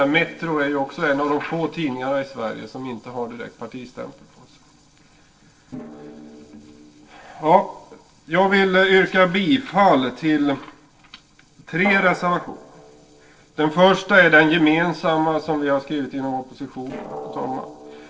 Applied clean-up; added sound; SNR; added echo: neural separator model SepFormer DNS4.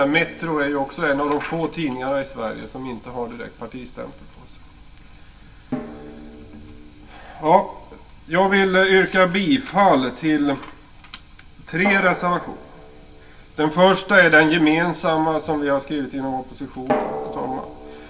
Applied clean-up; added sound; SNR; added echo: none; Drum; 15 dB; reverberation time 0.2 s.